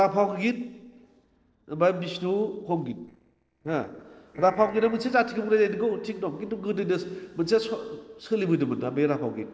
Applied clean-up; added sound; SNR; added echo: neural separator model SepFormer DNS4.